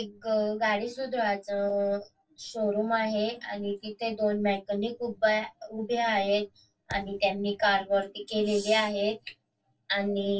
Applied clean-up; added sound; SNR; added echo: neural separator model SepFormer DNS4.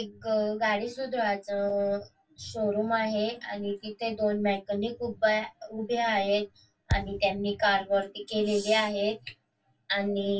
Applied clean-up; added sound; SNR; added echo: none; Thump, thud; 6 dB; reverberation time 0.1 s.